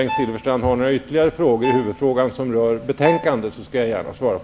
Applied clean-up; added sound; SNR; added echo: none; Bowed string instrument; 12 dB; none.